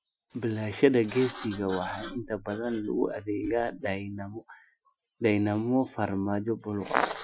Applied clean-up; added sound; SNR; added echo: classical method Wiener filter.